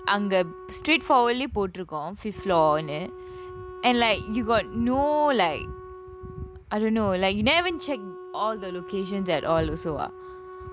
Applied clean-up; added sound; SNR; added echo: none; Wind instrument, woodwind instrument; 15 dB; none.